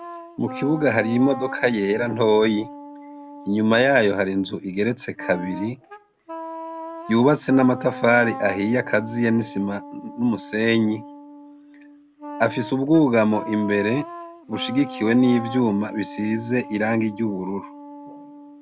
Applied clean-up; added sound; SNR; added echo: none; Wind instrument, woodwind instrument; 14 dB; none.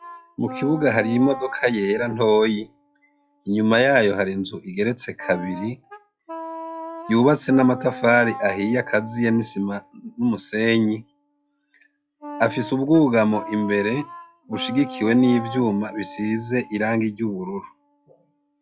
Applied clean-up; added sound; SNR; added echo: classical method log-MMSE.